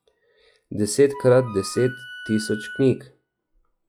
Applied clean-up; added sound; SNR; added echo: classical method log-MMSE.